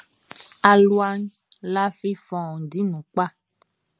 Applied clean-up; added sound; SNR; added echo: none; none; none; none.